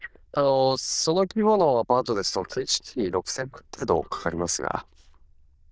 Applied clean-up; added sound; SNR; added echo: neural diffusion model UNIVERSE++.